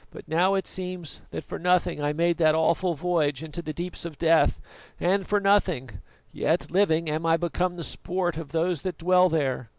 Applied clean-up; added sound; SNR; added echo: none; none; none; none.